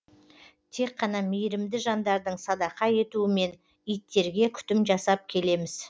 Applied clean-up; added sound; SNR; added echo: none; none; none; none.